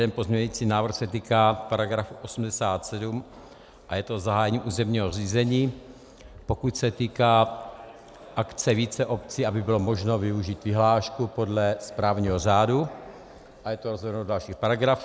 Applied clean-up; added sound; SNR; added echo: none; none; none; none.